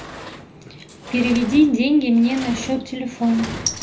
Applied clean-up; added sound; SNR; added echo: none; Sliding door; 12 dB; reverberation time 0.3 s.